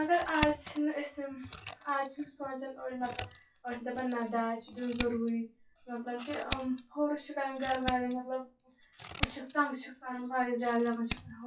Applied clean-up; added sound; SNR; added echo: classical method WPE with log-MMSE.